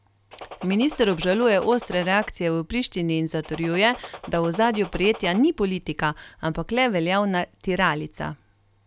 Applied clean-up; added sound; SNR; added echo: none; Gunshot, gunfire; 16 dB; none.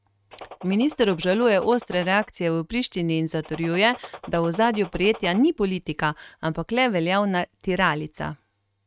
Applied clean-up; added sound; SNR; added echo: neural mask model RNNoise.